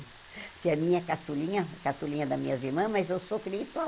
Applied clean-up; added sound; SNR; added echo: none; Rain; 19 dB; none.